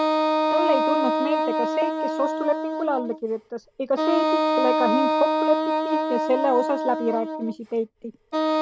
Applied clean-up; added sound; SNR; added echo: none; Wind instrument, woodwind instrument; -2 dB; none.